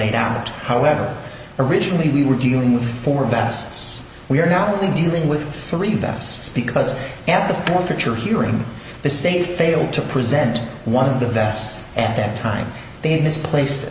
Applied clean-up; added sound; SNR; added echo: none; none; none; none.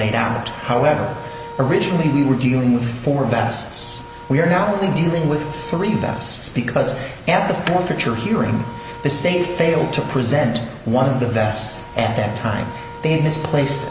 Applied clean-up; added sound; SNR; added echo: none; Wind instrument, woodwind instrument; 17 dB; none.